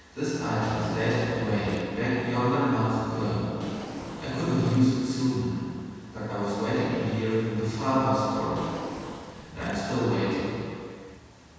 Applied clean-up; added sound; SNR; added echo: none; Drawer open or close; 13 dB; reverberation time 2.1 s.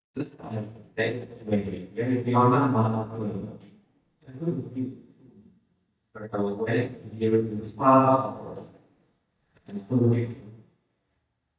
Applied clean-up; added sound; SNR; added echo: neural mask model DeepFilterNet 3.